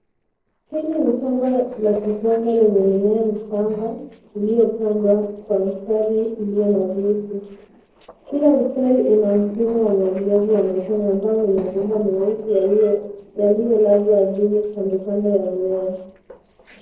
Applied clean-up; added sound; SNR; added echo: neural separator model SepFormer DNS4.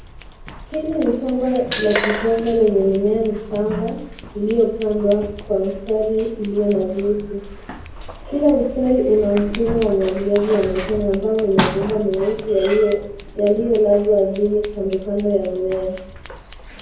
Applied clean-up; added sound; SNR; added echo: none; Scissors; 11 dB; reverberation time 0.9 s.